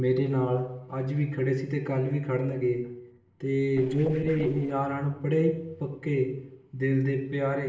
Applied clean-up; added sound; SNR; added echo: neural separator model SepFormer DNS4.